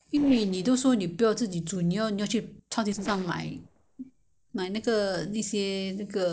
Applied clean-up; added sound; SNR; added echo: neural separator model SepFormer DNS4.